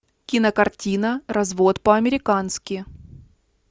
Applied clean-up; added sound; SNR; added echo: none; none; none; none.